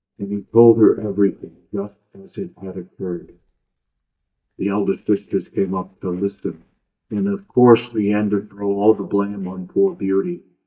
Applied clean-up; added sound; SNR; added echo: neural mask model DeepFilterNet 3.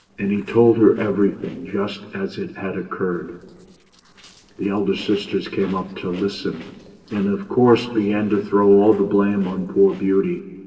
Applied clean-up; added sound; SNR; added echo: neural separator model SepFormer DNS4.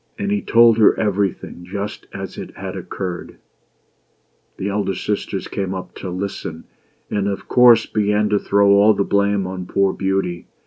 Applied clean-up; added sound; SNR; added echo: none; none; none; none.